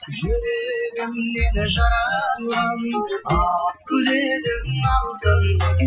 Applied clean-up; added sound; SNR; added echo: classical method Wiener filter.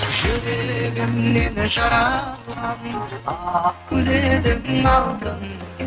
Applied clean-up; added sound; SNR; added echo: neural mask model RNNoise.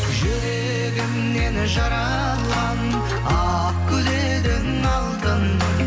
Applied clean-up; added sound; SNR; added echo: none; none; none; none.